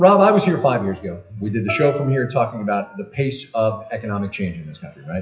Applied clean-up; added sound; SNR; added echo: classical method WPE with log-MMSE.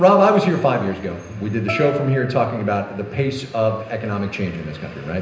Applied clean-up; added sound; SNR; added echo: none; Guitar; 17 dB; reverberation time 0.9 s.